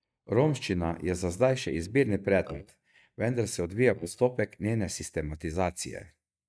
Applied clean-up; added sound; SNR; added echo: neural mask model DeepFilterNet 3.